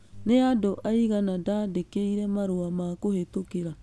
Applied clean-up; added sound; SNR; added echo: none; none; none; none.